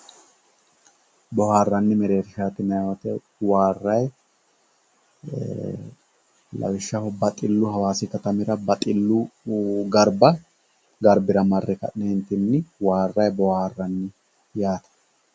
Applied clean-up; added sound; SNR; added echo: none; none; none; none.